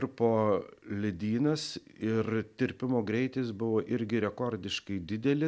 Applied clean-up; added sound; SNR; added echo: none; none; none; none.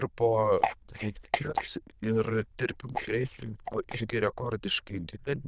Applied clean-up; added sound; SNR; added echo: neural diffusion model UNIVERSE++.